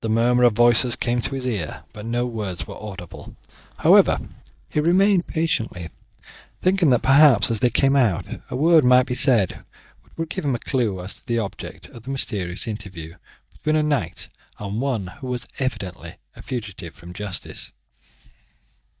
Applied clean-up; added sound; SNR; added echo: neural mask model DeepFilterNet 3.